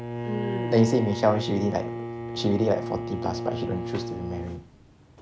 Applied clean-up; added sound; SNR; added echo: none; Bowed string instrument; 5 dB; none.